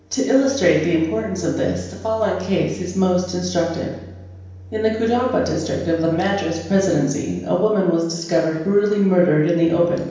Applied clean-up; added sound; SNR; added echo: none; Microwave oven; 20 dB; reverberation time 0.9 s.